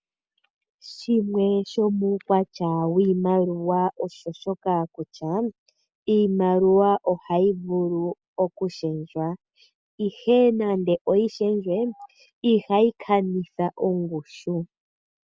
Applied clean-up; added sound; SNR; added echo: none; none; none; none.